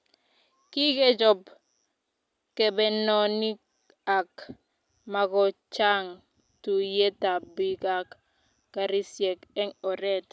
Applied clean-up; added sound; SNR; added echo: none; none; none; none.